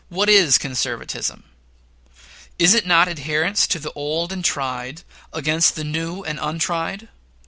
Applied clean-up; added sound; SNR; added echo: none; none; none; none.